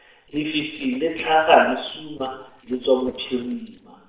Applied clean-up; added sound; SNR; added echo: neural separator model SepFormer DNS4.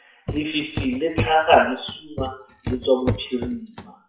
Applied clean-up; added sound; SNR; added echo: classical method WPE with log-MMSE.